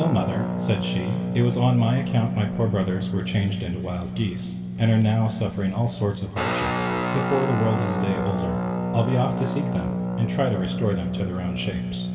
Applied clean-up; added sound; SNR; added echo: none; Guitar; 2 dB; reverberation time 2.3 s.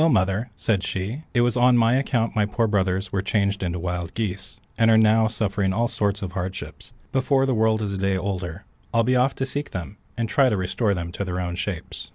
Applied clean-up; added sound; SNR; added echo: none; none; none; none.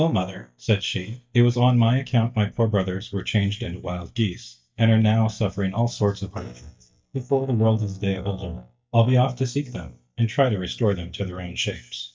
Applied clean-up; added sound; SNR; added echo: neural mask model DeepFilterNet 3.